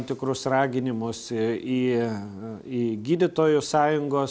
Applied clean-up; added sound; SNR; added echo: none; none; none; none.